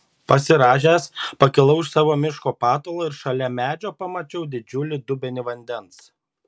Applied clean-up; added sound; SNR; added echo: none; Cowbell; 14 dB; none.